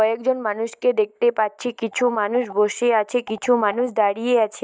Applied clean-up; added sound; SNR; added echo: neural mask model DeepFilterNet 3.